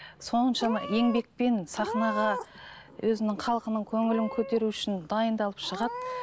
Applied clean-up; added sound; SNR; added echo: none; Meow / Purr; 10 dB; none.